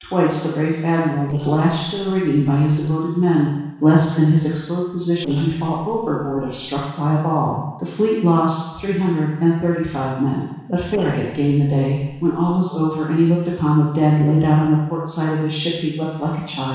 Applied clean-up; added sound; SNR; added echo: neural separator model SepFormer DNS4.